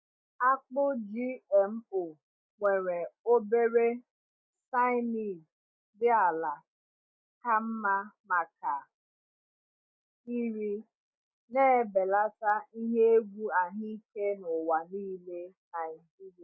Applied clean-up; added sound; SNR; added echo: none; none; none; none.